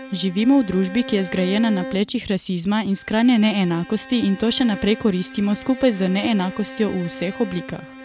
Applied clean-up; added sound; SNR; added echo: none; Bowed string instrument; 15 dB; none.